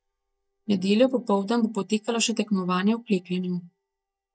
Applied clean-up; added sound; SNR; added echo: neural mask model DeepFilterNet 3.